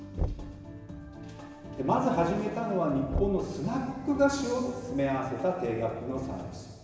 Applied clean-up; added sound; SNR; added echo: none; Knock / Wood; 10 dB; reverberation time 1.2 s.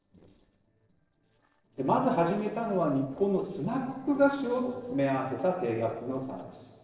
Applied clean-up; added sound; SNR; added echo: neural separator model SepFormer DNS4.